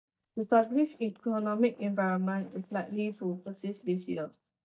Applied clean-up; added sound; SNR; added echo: neural mask model DeepFilterNet 3.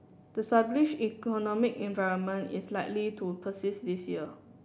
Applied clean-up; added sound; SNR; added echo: none; none; none; none.